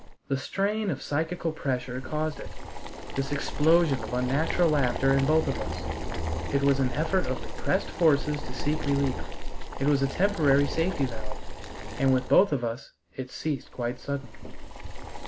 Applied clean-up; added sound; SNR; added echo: none; Boiling; 4 dB; none.